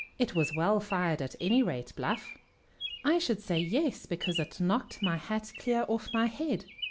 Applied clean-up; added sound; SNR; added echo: none; Bird vocalization, bird call, bird song; 13 dB; none.